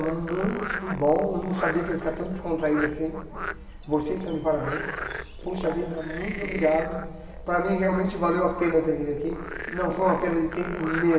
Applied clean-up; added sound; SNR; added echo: none; Frog; 9 dB; reverberation time 1.3 s.